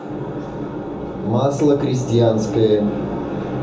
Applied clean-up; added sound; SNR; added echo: none; none; none; reverberation time 1.0 s.